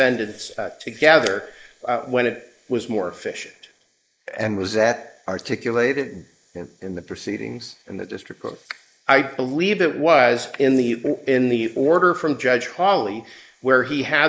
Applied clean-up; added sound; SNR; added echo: neural mask model Resemble Enhance denoiser.